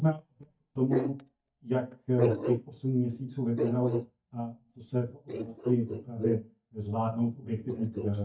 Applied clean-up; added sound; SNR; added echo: neural mask model DeepFilterNet 3.